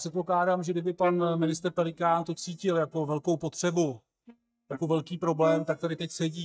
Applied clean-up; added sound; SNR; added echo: neural mask model DeepFilterNet 3.